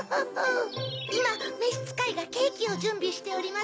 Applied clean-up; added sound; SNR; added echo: none; none; none; none.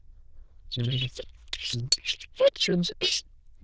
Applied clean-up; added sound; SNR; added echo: neural diffusion model UNIVERSE++.